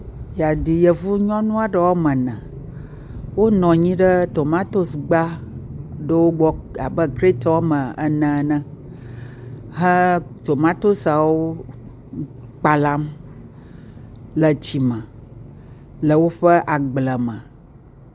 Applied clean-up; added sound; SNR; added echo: none; none; none; none.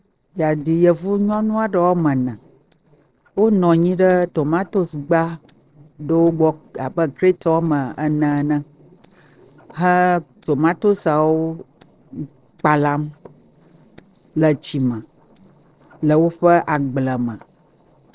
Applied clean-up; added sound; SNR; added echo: neural separator model SepFormer DNS4.